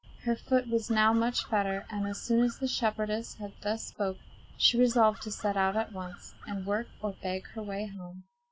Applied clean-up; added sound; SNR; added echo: none; Crow; 19 dB; none.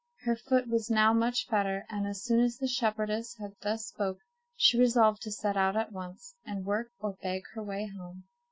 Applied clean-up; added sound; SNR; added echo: none; none; none; none.